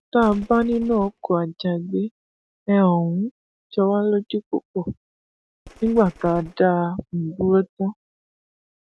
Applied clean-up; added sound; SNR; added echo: neural mask model RNNoise.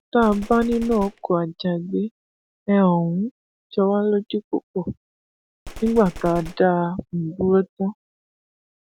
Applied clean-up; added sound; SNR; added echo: none; Gunshot, gunfire; 15 dB; none.